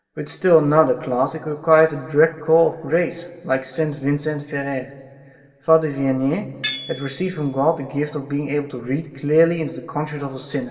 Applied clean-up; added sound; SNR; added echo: none; Tools; 13 dB; reverberation time 2.6 s.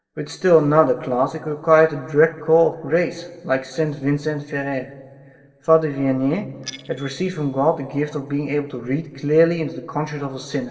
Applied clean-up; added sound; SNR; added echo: neural separator model SepFormer DNS4.